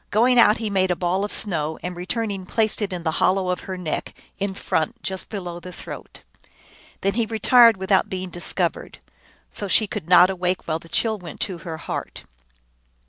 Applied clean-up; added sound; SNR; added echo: none; none; none; none.